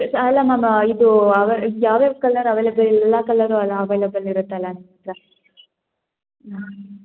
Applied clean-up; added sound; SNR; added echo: none; none; none; none.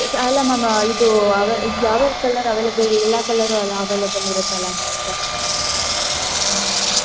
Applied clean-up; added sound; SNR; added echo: none; Engine; 2 dB; none.